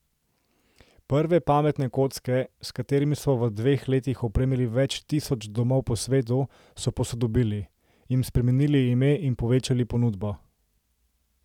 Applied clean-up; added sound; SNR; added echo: none; none; none; none.